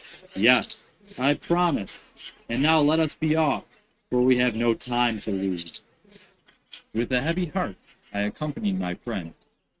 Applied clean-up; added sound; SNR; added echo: neural mask model RNNoise.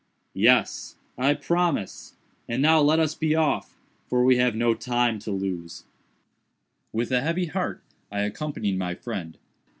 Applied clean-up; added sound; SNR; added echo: none; none; none; none.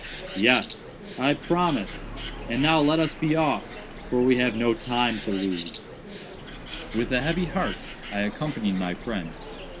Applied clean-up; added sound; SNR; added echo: none; Bird; 10 dB; none.